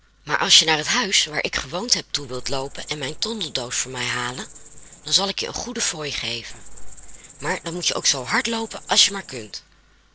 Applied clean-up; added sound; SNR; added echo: neural separator model SepFormer DNS4.